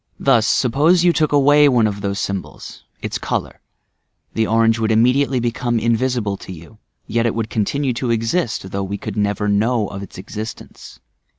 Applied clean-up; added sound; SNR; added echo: none; none; none; none.